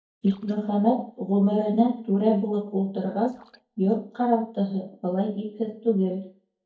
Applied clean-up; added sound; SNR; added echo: neural mask model DeepFilterNet 3.